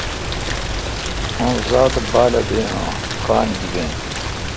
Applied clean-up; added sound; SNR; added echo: none; Rain; 2 dB; none.